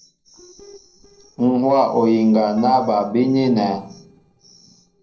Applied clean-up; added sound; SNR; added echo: neural separator model SepFormer DNS4.